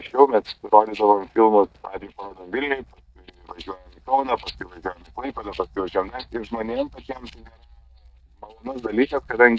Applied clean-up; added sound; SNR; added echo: neural mask model DeepFilterNet 3.